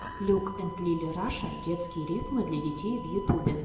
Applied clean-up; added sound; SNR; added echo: none; Wind instrument, woodwind instrument; 13 dB; reverberation time 1.6 s.